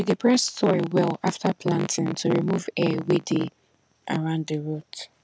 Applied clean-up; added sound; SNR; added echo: none; none; none; none.